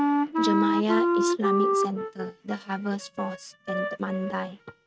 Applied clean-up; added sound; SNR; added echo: neural mask model RNNoise.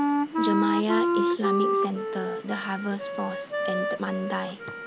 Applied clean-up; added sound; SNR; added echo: none; Wind instrument, woodwind instrument; -3 dB; none.